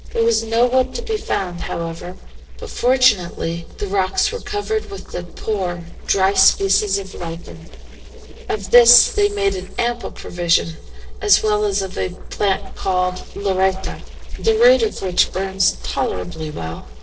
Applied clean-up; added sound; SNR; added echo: neural separator model SepFormer DNS4.